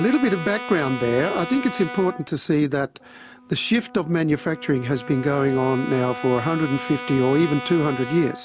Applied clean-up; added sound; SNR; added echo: none; Brass instrument; 12 dB; none.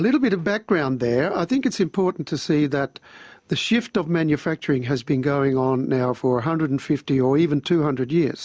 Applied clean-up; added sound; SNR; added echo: none; none; none; none.